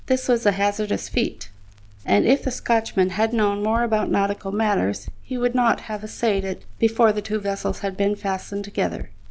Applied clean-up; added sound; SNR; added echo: none; Crackle; 14 dB; none.